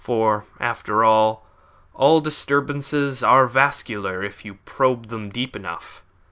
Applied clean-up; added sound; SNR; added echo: none; none; none; none.